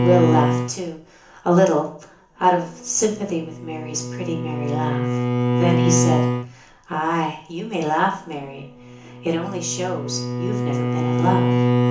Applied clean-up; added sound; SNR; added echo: none; Bowed string instrument; 0 dB; reverberation time 0.7 s.